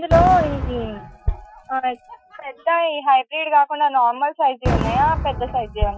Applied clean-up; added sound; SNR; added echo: classical method Wiener filter.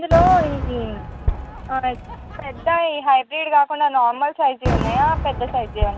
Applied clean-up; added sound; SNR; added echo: none; Fireworks; 6 dB; none.